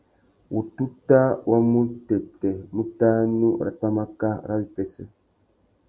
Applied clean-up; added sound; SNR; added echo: none; none; none; none.